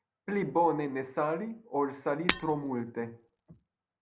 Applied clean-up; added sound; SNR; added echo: none; Shatter; 3 dB; none.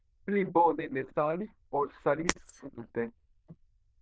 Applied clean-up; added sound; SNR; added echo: neural diffusion model UNIVERSE++.